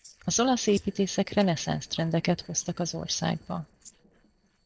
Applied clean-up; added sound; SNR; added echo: neural separator model SepFormer DNS4.